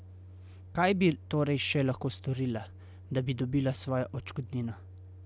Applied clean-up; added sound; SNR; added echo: none; Microwave oven; 17 dB; none.